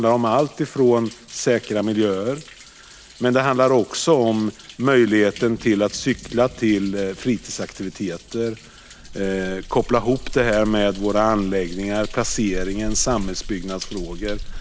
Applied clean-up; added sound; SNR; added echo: none; Thunder; 13 dB; none.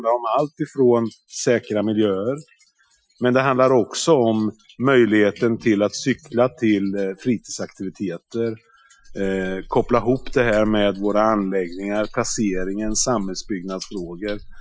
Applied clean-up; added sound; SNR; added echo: classical method Wiener filter.